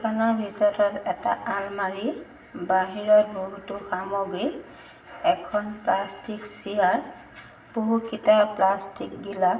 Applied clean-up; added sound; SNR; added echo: none; none; none; reverberation time 0.8 s.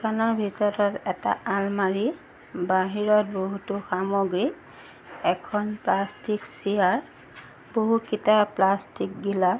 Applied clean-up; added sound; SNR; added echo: none; none; none; none.